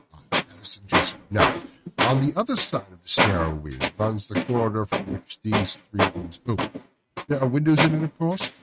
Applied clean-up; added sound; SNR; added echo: neural mask model RNNoise.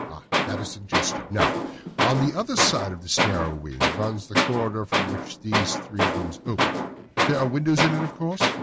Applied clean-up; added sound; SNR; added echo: none; Tools; -1 dB; none.